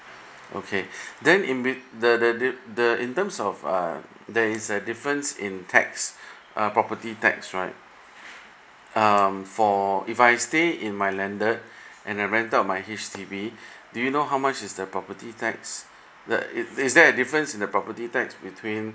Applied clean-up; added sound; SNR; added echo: none; none; none; none.